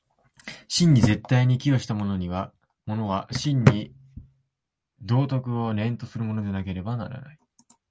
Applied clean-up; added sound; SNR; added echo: none; none; none; none.